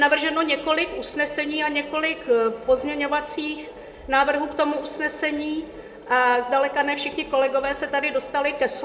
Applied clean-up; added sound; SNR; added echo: none; none; none; reverberation time 0.7 s.